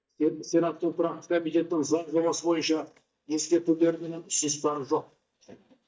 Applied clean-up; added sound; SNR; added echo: neural mask model DeepFilterNet 3.